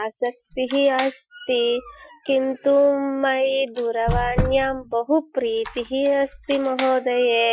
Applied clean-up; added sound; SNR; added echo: classical method Wiener filter.